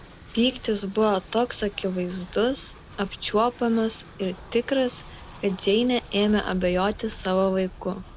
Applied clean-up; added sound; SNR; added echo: none; Train; 18 dB; none.